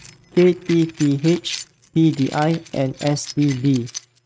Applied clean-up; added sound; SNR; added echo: neural mask model RNNoise.